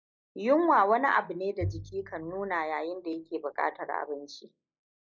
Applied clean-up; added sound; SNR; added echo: classical method log-MMSE.